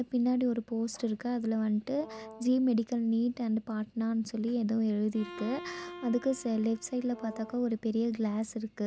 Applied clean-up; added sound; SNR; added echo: none; Bowed string instrument + Brass instrument; 16 dB; none.